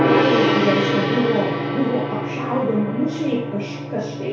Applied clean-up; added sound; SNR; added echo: none; Gong; -1 dB; reverberation time 0.6 s.